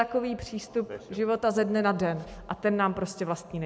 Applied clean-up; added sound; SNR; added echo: none; none; none; none.